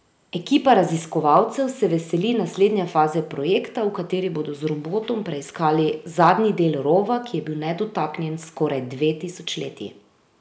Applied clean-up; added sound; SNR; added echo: none; none; none; none.